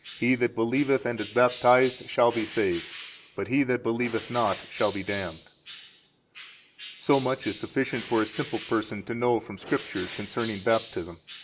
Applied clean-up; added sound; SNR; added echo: none; Bird; 17 dB; none.